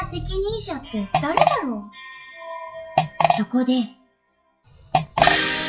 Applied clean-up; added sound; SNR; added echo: classical method WPE with log-MMSE.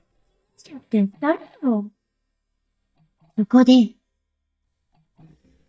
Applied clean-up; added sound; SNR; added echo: neural mask model DeepFilterNet 3.